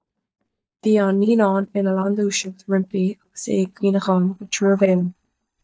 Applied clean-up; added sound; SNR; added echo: neural mask model DeepFilterNet 3.